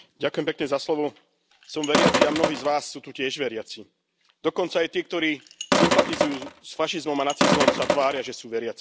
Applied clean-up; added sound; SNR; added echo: none; Sink (filling or washing); -3 dB; none.